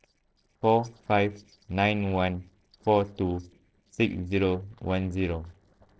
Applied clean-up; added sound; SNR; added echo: neural separator model SepFormer DNS4.